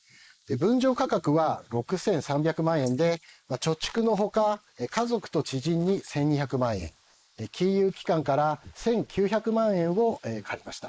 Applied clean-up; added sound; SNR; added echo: neural mask model Resemble Enhance denoiser.